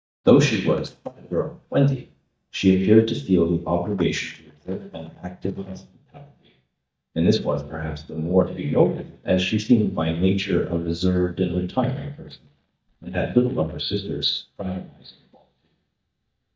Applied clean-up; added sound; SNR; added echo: neural mask model DeepFilterNet 3.